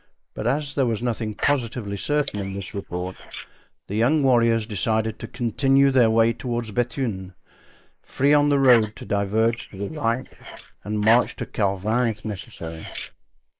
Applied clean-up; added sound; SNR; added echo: neural mask model Resemble Enhance denoiser.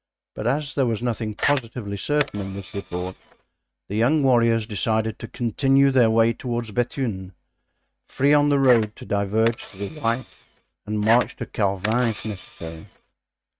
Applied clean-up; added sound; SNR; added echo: neural mask model RNNoise.